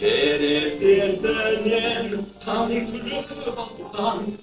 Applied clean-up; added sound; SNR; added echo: neural separator model SepFormer DNS4.